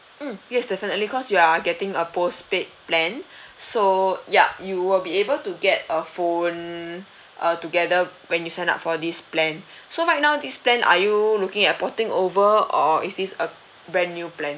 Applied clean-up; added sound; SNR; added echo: none; none; none; none.